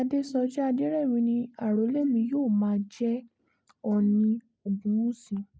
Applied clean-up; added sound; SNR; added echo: neural mask model Resemble Enhance denoiser.